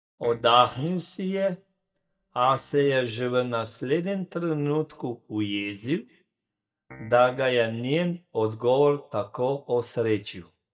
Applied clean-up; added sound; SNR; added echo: neural mask model DeepFilterNet 3.